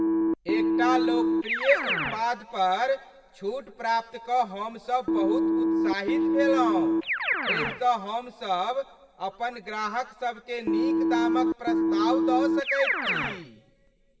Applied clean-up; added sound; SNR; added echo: none; Keyboard (musical); -3 dB; reverberation time 1.2 s.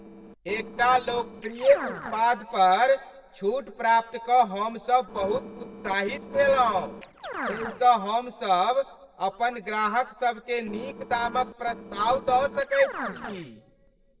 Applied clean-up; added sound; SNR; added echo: neural separator model SepFormer DNS4.